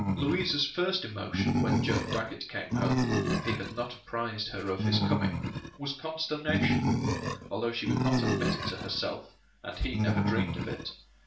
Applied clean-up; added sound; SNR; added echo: none; Animal; -3 dB; reverberation time 0.4 s.